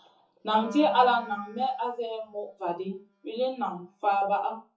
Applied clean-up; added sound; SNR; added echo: classical method WPE with log-MMSE.